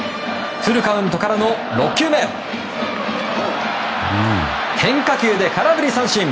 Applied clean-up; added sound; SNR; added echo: none; none; none; none.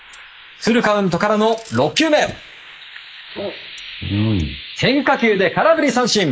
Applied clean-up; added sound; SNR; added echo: neural mask model Resemble Enhance denoiser.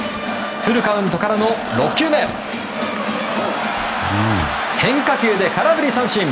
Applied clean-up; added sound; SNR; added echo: none; Motor vehicle (road) + Wind instrument, woodwind instrument; 17 dB; none.